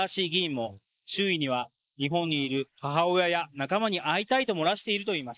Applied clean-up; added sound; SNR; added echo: neural mask model Resemble Enhance denoiser.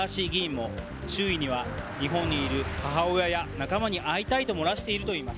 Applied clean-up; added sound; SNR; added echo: none; Car passing by; 10 dB; none.